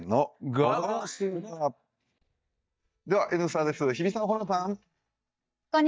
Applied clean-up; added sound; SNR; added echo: neural mask model DeepFilterNet 3.